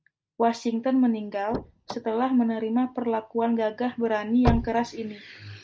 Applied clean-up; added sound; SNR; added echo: none; Slam / Car; 8 dB; none.